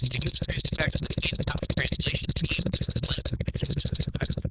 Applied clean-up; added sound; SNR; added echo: neural diffusion model UNIVERSE++.